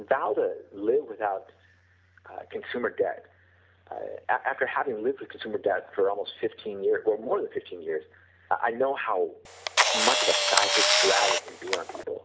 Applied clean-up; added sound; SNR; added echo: none; Camera; -5 dB; none.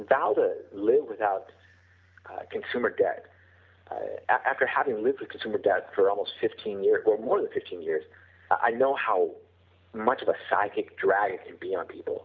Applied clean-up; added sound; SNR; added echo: none; none; none; none.